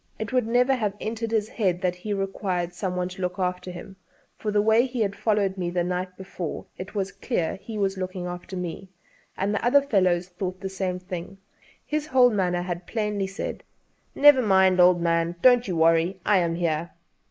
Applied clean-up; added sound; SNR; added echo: neural mask model Resemble Enhance denoiser.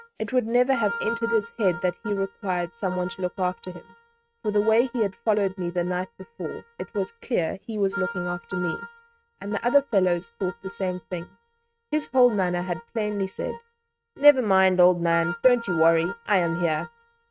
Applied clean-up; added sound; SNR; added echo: neural mask model RNNoise.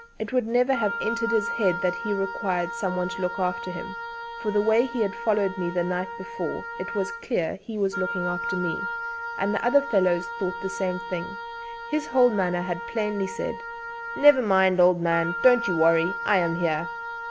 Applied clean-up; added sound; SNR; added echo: none; Wind instrument, woodwind instrument; 8 dB; none.